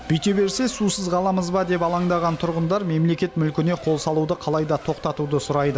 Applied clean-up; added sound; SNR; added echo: none; Race car, auto racing; 19 dB; none.